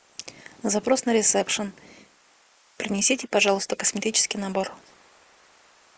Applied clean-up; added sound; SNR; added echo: neural mask model Resemble Enhance denoiser.